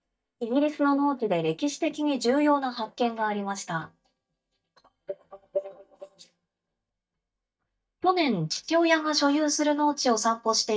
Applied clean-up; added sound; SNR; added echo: neural mask model DeepFilterNet 3.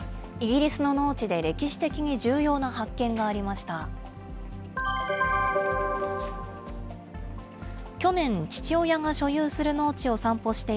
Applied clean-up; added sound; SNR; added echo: none; none; none; none.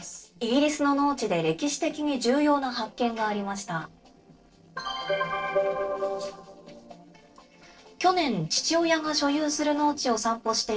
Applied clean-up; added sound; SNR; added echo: neural separator model SepFormer DNS4.